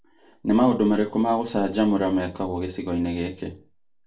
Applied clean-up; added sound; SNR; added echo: none; none; none; reverberation time 0.3 s.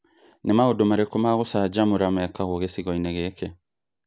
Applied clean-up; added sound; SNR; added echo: none; none; none; none.